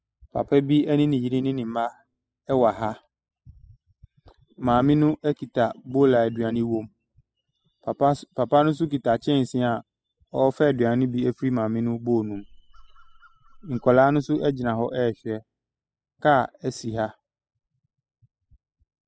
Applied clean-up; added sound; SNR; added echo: classical method spectral subtraction.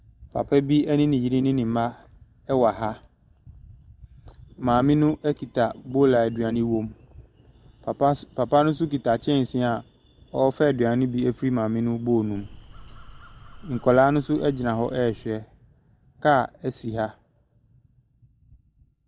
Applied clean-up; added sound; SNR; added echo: none; Crow; 19 dB; none.